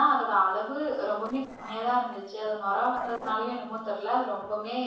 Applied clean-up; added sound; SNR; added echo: neural separator model SepFormer DNS4.